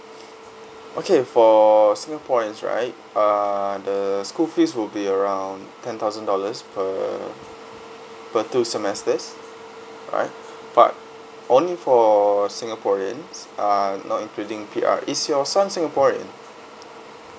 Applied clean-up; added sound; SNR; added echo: none; none; none; none.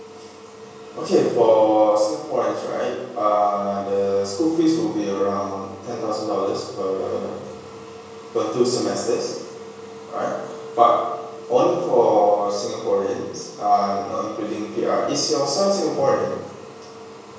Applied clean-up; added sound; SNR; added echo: none; none; none; reverberation time 1.0 s.